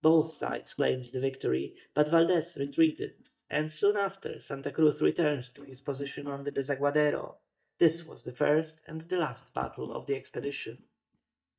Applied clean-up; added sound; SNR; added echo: neural mask model DeepFilterNet 3.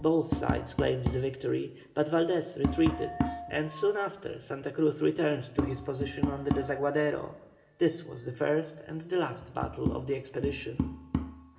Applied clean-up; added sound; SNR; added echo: none; Tap; 5 dB; reverberation time 0.9 s.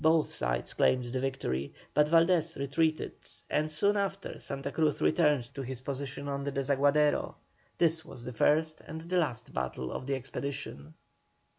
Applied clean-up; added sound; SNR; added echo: none; none; none; none.